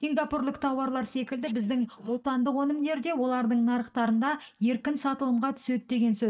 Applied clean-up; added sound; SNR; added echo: neural mask model DeepFilterNet 3.